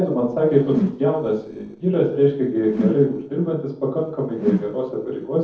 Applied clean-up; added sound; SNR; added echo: neural separator model SepFormer DNS4.